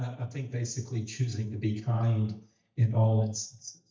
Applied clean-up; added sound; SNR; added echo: neural mask model DeepFilterNet 3.